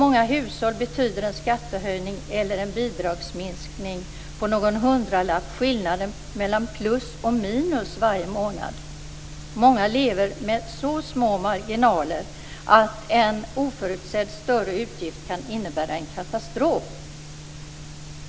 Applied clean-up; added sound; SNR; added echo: none; none; none; none.